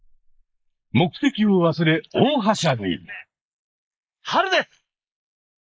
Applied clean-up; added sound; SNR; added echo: neural mask model Resemble Enhance denoiser.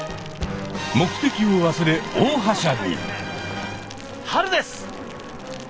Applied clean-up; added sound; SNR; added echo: none; Insect; 19 dB; none.